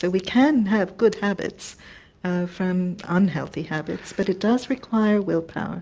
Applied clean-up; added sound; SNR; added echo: none; none; none; none.